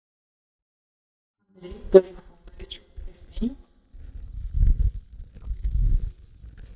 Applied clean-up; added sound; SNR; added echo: neural mask model DeepFilterNet 3.